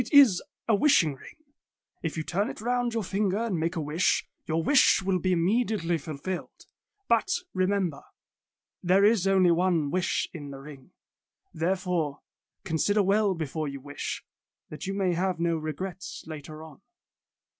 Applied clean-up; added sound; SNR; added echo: none; none; none; none.